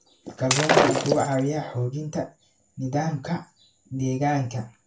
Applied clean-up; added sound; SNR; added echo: none; Shatter; -3 dB; reverberation time 0.2 s.